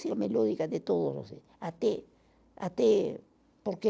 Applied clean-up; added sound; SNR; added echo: none; none; none; none.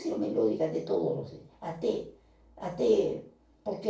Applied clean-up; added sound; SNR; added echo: none; none; none; reverberation time 0.3 s.